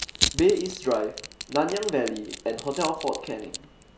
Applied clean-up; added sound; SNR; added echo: none; Crushing; 6 dB; none.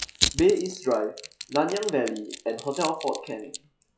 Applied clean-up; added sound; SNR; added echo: classical method log-MMSE.